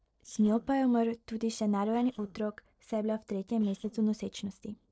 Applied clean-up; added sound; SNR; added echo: neural separator model SepFormer DNS4.